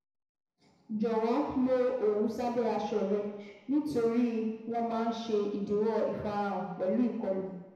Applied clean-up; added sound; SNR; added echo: none; none; none; reverberation time 1.0 s.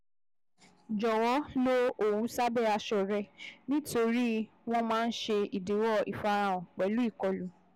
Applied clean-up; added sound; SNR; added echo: none; none; none; none.